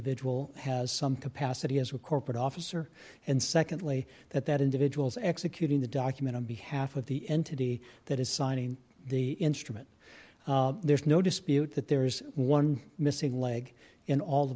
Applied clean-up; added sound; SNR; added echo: none; none; none; none.